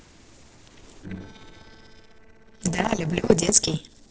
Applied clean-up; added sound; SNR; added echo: neural separator model SepFormer DNS4.